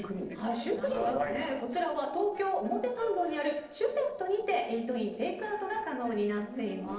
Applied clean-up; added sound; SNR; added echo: neural separator model SepFormer DNS4.